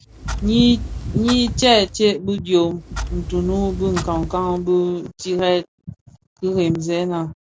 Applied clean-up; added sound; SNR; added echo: none; Clock; 9 dB; none.